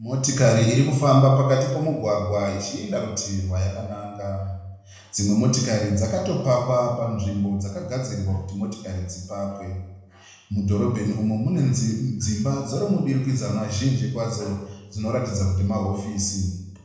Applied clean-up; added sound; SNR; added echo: none; none; none; reverberation time 1.0 s.